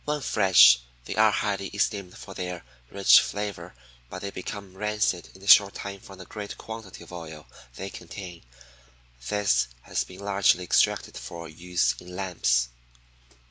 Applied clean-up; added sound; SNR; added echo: none; none; none; none.